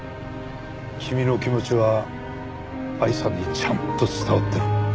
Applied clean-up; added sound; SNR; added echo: none; none; none; none.